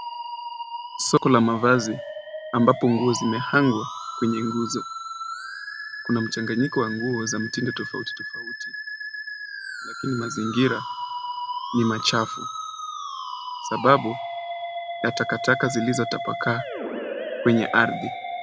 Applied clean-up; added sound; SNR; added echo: none; Musical instrument; 8 dB; none.